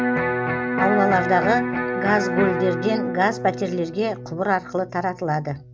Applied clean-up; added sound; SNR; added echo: none; Electric guitar; 2 dB; none.